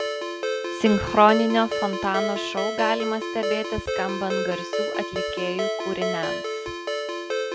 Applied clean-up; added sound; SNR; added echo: none; Ringtone; 2 dB; none.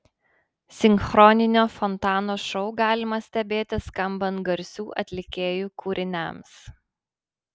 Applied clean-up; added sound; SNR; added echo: none; none; none; none.